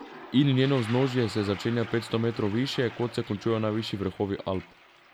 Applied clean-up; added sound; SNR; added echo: none; Toilet flush; 16 dB; none.